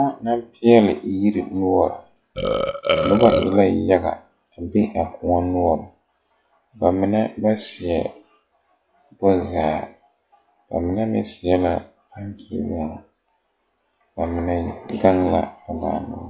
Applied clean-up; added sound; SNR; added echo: classical method log-MMSE.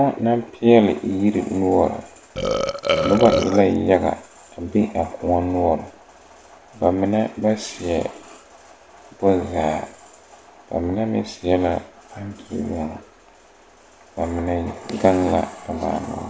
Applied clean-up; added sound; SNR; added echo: none; Burping, eructation; 0 dB; none.